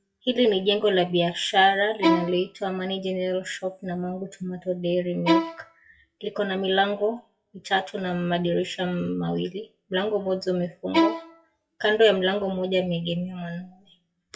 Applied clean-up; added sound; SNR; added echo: classical method WPE with log-MMSE.